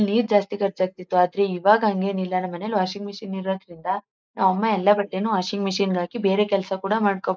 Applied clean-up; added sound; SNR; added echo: neural mask model Resemble Enhance denoiser.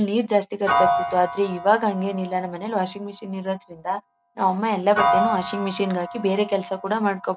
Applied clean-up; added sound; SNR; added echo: none; Piano; 4 dB; none.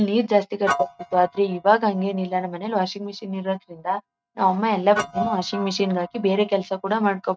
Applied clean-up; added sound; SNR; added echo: neural mask model RNNoise.